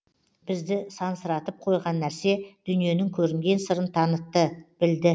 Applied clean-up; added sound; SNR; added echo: none; none; none; none.